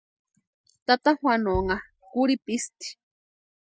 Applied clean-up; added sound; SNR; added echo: none; Bass drum; 15 dB; none.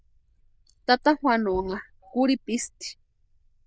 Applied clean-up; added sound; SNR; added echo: neural diffusion model UNIVERSE++.